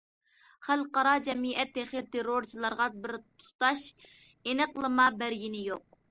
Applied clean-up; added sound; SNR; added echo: neural separator model SepFormer DNS4.